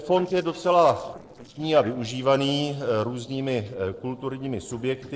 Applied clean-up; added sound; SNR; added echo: neural separator model SepFormer DNS4.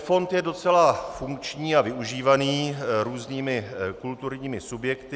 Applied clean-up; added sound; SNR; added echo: none; none; none; none.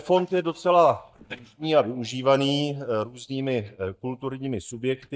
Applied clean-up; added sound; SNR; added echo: neural mask model DeepFilterNet 3.